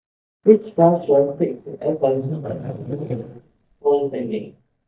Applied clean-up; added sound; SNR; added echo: neural mask model DeepFilterNet 3.